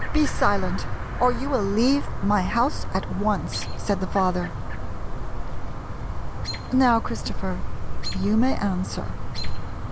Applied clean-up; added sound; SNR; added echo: none; Chirp, tweet; 0 dB; none.